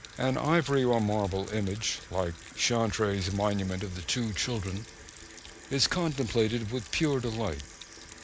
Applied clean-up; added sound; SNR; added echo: none; Sink (filling or washing) / Water tap, faucet; 18 dB; none.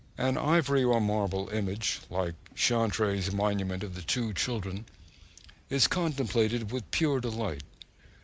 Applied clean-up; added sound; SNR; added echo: none; none; none; none.